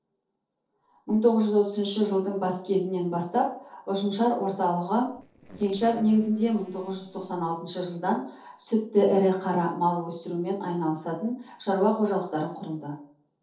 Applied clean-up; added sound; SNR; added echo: neural separator model SepFormer DNS4.